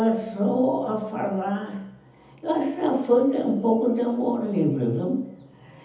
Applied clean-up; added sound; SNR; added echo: none; none; none; reverberation time 1.3 s.